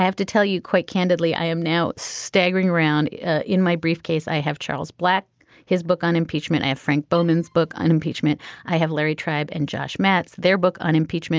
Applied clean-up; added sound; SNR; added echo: neural mask model DeepFilterNet 3.